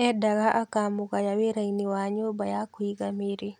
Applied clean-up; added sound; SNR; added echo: none; none; none; none.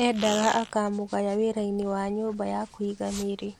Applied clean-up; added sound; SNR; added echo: none; Fart; 14 dB; none.